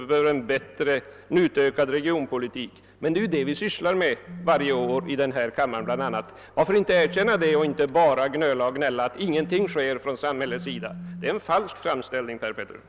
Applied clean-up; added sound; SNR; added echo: none; Telephone; 15 dB; none.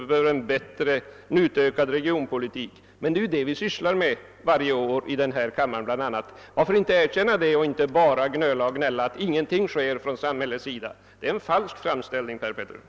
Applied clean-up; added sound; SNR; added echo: none; none; none; none.